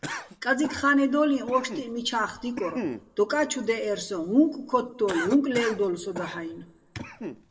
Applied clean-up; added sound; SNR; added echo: none; Cough; 12 dB; reverberation time 0.6 s.